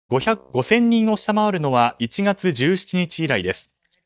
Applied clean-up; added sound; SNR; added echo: neural mask model DeepFilterNet 3.